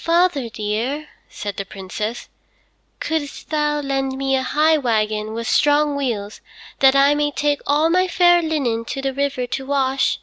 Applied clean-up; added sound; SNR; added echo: none; none; none; none.